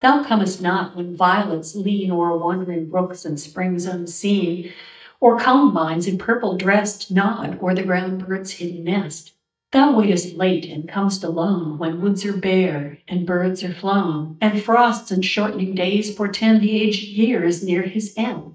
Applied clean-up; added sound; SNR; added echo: neural mask model DeepFilterNet 3.